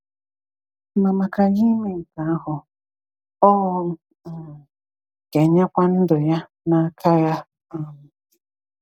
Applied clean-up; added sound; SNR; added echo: none; none; none; none.